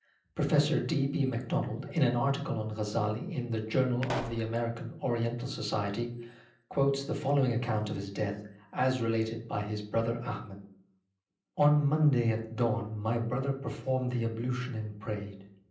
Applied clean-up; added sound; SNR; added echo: none; Explosion; 11 dB; reverberation time 0.6 s.